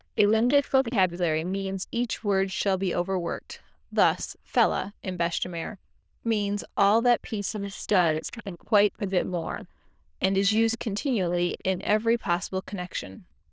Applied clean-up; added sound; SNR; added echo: neural diffusion model UNIVERSE++.